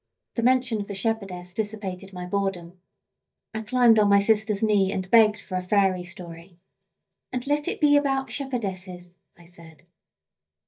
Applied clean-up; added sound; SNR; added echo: neural mask model DeepFilterNet 3.